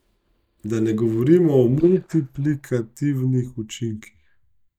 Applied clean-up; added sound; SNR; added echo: neural mask model DeepFilterNet 3.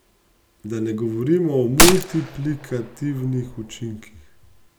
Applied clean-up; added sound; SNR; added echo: none; Gunshot, gunfire; -1 dB; none.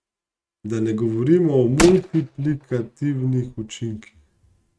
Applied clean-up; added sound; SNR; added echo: neural mask model RNNoise.